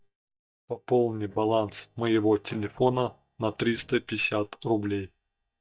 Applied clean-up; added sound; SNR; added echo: neural mask model DeepFilterNet 3.